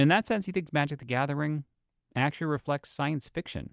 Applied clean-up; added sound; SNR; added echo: none; none; none; none.